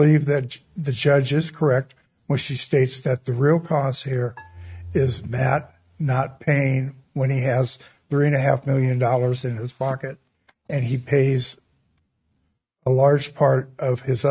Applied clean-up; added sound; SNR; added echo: neural mask model RNNoise.